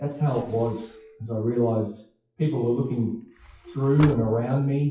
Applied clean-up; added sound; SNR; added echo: classical method WPE with log-MMSE.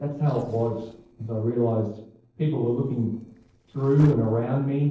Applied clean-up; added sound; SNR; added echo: neural separator model SepFormer DNS4.